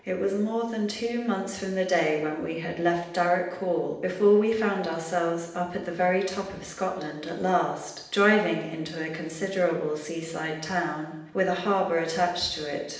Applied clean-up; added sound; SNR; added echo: none; none; none; reverberation time 0.8 s.